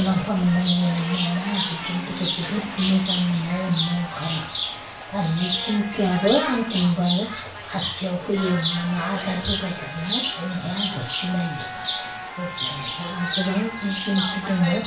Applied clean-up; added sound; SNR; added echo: none; Chirp, tweet; 5 dB; reverberation time 0.3 s.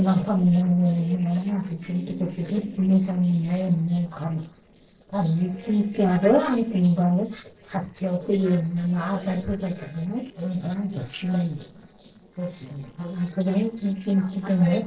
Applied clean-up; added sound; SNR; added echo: neural separator model SepFormer DNS4.